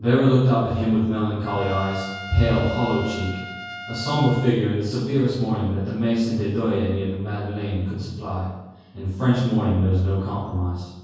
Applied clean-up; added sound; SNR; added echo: none; Trumpet; 14 dB; reverberation time 1.3 s.